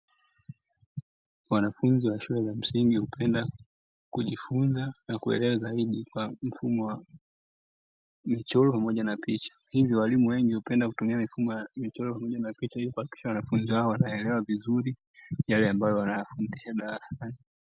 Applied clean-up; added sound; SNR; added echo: none; none; none; none.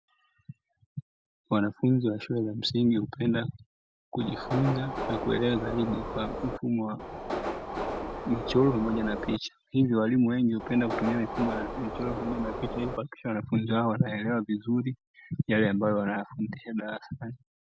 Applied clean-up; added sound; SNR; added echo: none; Subway, metro, underground; 5 dB; none.